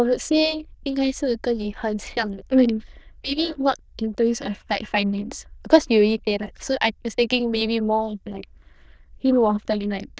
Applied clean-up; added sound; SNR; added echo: neural diffusion model UNIVERSE++.